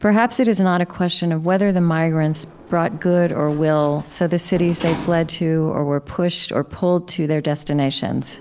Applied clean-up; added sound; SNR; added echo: none; Sliding door; 19 dB; none.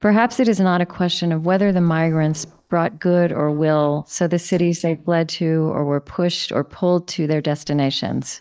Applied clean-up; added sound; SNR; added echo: neural mask model DeepFilterNet 3.